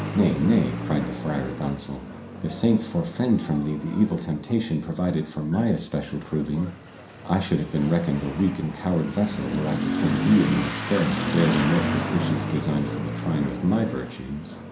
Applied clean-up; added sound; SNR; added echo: none; Motorcycle / Accelerating, revving, vroom; 6 dB; reverberation time 0.5 s.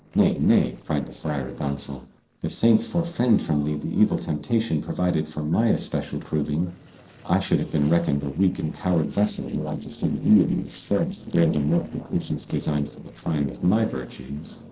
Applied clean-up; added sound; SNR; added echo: neural separator model SepFormer DNS4.